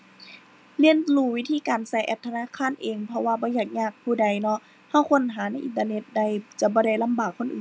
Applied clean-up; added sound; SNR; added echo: none; none; none; none.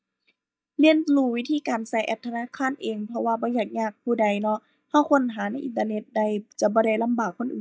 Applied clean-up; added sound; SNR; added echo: neural mask model DeepFilterNet 3.